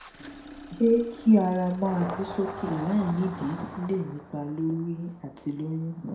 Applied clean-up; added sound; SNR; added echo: none; Engine starting; 14 dB; reverberation time 0.5 s.